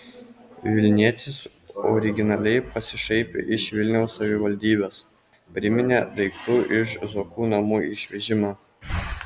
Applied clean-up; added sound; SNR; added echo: none; none; none; none.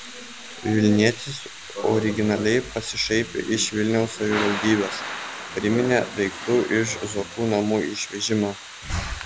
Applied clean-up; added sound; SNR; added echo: none; Thunder / Rain; 12 dB; none.